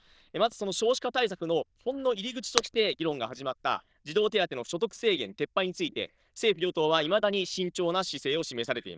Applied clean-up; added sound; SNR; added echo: neural diffusion model UNIVERSE++.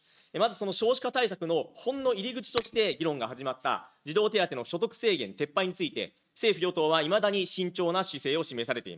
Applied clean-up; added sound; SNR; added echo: neural mask model RNNoise.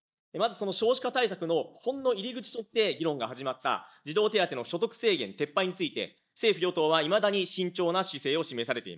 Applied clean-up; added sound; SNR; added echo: neural mask model DeepFilterNet 3.